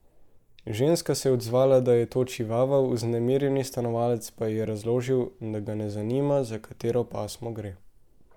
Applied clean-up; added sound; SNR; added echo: neural mask model Resemble Enhance denoiser.